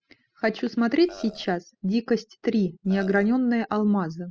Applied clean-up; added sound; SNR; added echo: classical method spectral subtraction.